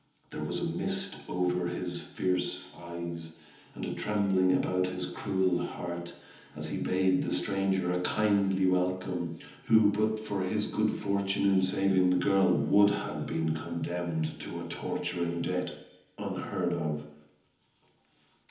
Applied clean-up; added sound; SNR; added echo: none; none; none; reverberation time 1.3 s.